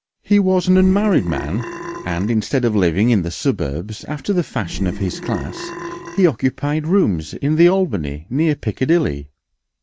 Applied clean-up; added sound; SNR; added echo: none; Burping, eructation; 10 dB; none.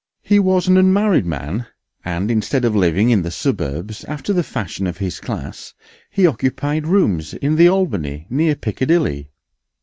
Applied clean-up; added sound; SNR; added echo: none; none; none; none.